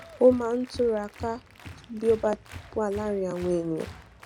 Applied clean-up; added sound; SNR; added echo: none; Applause; 17 dB; none.